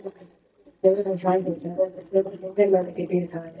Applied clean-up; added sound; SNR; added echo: neural mask model DeepFilterNet 3.